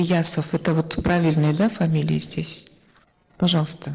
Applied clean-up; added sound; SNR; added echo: neural separator model SepFormer DNS4.